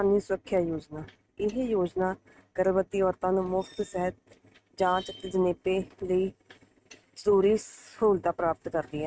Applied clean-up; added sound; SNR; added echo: neural mask model RNNoise.